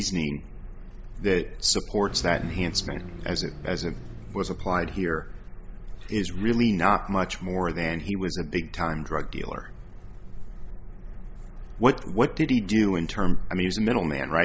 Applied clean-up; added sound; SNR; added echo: none; Car; 12 dB; none.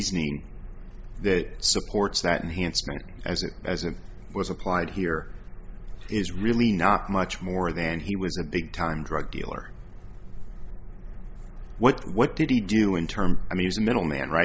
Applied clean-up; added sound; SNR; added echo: none; none; none; none.